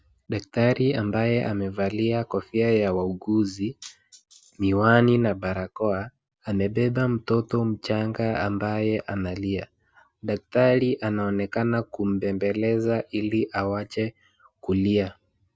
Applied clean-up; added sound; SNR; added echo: none; none; none; none.